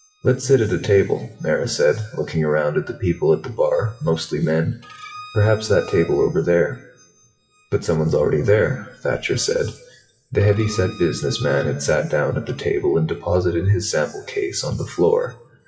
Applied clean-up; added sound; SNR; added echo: classical method WPE with log-MMSE.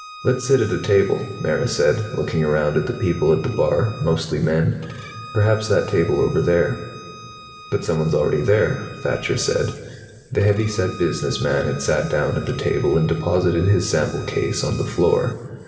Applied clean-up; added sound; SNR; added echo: none; Bowed string instrument; 19 dB; reverberation time 2.9 s.